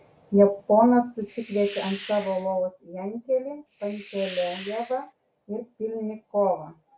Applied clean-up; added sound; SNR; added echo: none; Hiss; 8 dB; none.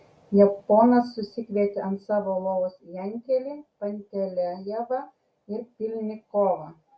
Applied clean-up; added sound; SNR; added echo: none; none; none; none.